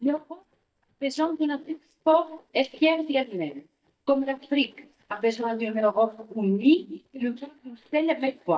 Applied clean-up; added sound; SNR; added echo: neural mask model DeepFilterNet 3.